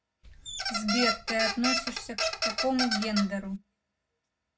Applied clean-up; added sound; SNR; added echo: none; Squeak; 0 dB; reverberation time 0.3 s.